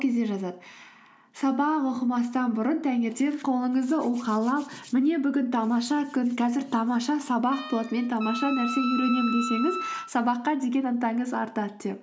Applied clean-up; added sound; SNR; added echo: none; Wind instrument, woodwind instrument; 7 dB; none.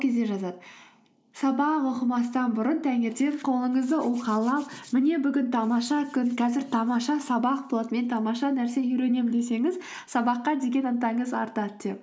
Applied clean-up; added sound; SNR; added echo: neural mask model Resemble Enhance denoiser.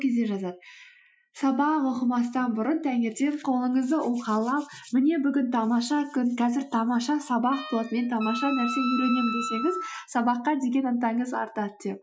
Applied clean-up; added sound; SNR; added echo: classical method Wiener filter.